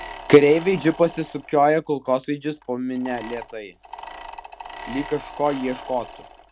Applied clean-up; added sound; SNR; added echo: none; Mechanisms; 16 dB; none.